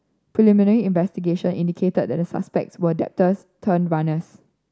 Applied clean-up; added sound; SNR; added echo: none; none; none; none.